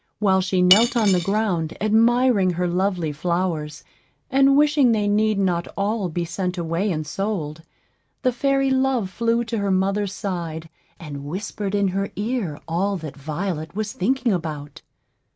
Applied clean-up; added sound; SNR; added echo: none; Cutlery, silverware / Dishes, pots, and pans; 2 dB; none.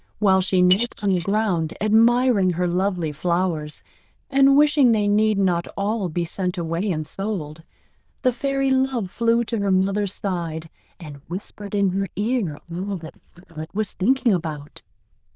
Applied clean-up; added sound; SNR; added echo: neural diffusion model UNIVERSE++.